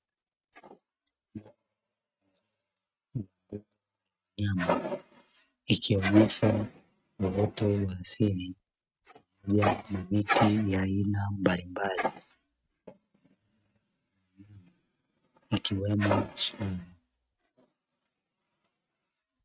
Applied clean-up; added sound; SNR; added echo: neural mask model RNNoise.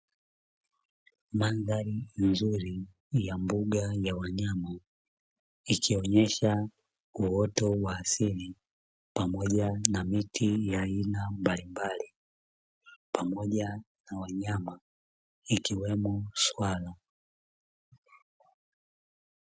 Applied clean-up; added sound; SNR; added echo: none; none; none; none.